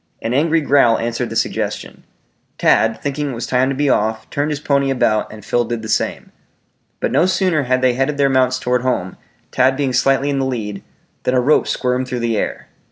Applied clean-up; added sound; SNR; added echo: none; none; none; none.